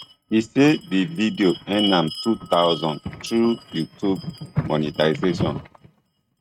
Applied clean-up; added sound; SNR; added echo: neural mask model RNNoise.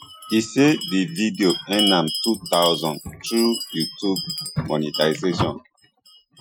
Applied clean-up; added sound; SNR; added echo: classical method Wiener filter.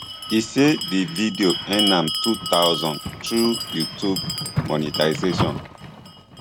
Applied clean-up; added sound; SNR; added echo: none; Bell; 5 dB; none.